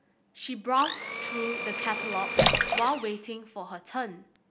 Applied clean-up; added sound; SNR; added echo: none; Domestic sounds, home sounds + Splash, splatter; -4 dB; none.